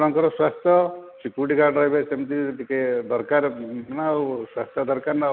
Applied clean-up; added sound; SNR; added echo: none; none; none; none.